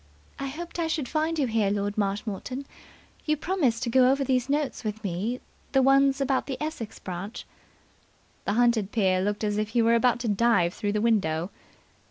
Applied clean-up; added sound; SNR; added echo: none; none; none; none.